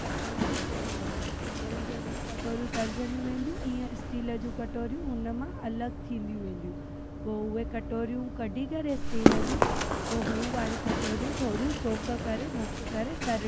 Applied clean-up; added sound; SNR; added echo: none; Run; -2 dB; none.